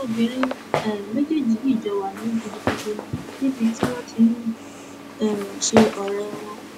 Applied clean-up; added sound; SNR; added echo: none; Walk, footsteps; 6 dB; none.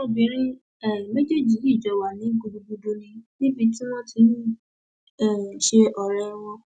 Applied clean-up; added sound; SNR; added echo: none; none; none; none.